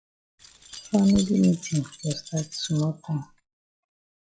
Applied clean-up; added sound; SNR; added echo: classical method log-MMSE.